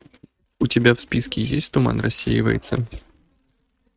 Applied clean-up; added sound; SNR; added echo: neural mask model RNNoise.